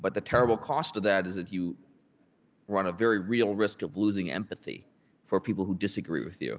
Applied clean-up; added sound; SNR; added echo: none; none; none; none.